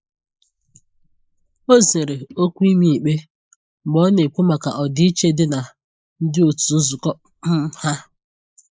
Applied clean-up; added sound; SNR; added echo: neural mask model Resemble Enhance denoiser.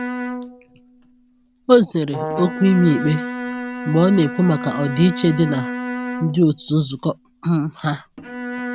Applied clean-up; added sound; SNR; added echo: none; Brass instrument + Bowed string instrument; 9 dB; none.